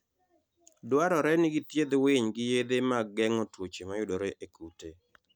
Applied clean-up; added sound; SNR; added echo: none; none; none; none.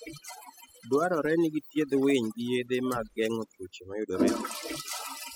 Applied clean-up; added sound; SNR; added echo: classical method spectral subtraction.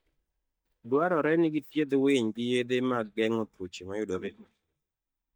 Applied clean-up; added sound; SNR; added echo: neural mask model DeepFilterNet 3.